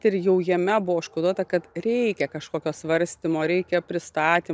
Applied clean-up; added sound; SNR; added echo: none; none; none; none.